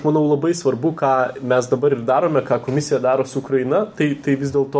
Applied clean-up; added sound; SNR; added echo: none; none; none; none.